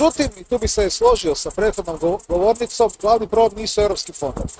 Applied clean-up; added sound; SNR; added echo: neural mask model RNNoise.